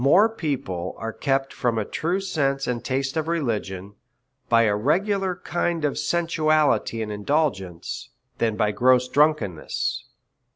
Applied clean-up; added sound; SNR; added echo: none; none; none; none.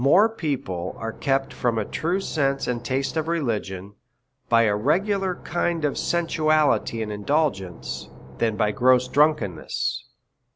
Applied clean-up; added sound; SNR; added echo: none; Engine / Boat, Water vehicle; 17 dB; none.